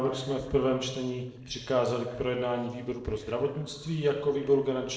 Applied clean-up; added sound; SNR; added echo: neural separator model SepFormer DNS4.